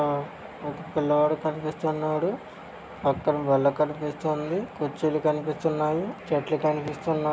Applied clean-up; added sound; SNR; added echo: none; none; none; none.